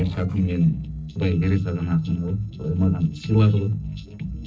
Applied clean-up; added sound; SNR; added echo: neural separator model SepFormer DNS4.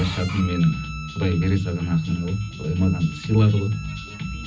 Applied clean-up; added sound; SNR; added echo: none; Bowed string instrument; 17 dB; reverberation time 0.4 s.